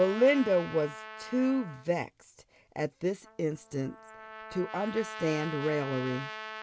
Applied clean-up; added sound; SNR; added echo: none; Trumpet; 13 dB; none.